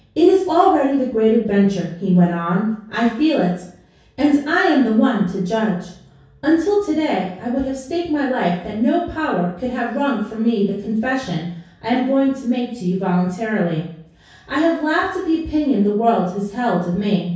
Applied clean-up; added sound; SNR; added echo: none; none; none; reverberation time 0.6 s.